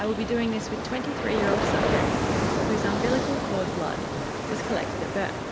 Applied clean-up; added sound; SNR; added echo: none; Ocean; -3 dB; none.